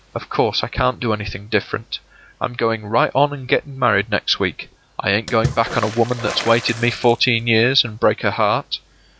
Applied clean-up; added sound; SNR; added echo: none; Water / Splash, splatter; 15 dB; none.